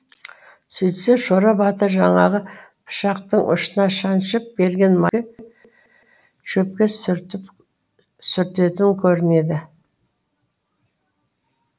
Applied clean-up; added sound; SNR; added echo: none; none; none; none.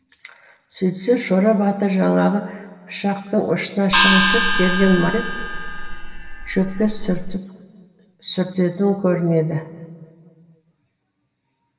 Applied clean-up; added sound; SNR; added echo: none; Gong; -1 dB; reverberation time 2.5 s.